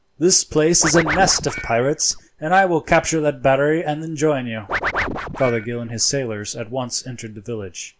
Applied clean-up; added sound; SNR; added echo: none; Scratching (performance technique); 6 dB; none.